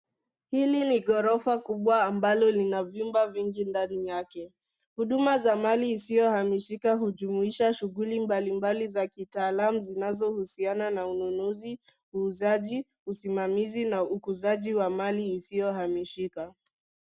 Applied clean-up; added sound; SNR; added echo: none; none; none; none.